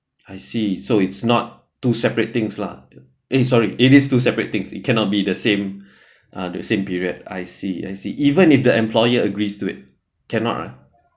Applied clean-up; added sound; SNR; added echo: none; none; none; none.